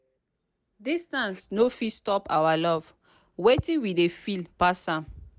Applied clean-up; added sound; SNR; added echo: none; none; none; none.